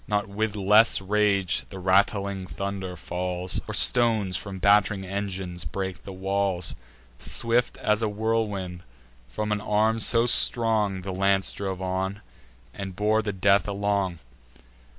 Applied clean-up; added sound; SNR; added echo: none; none; none; none.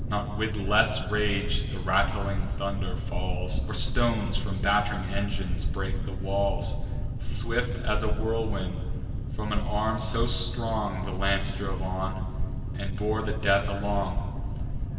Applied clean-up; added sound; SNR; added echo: none; Boat, Water vehicle; -1 dB; reverberation time 2.2 s.